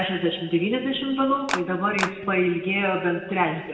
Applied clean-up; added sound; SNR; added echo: none; Clapping; 5 dB; reverberation time 1.6 s.